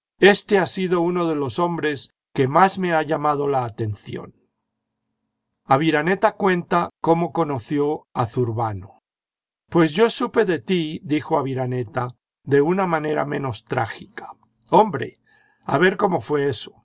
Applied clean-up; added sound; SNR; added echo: none; none; none; none.